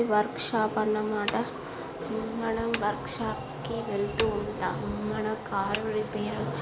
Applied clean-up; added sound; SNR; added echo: none; Hammer; 15 dB; none.